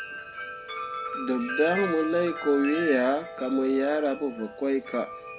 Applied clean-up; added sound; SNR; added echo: none; Wind chime; 9 dB; none.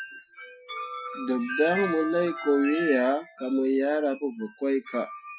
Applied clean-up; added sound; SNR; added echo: classical method Wiener filter.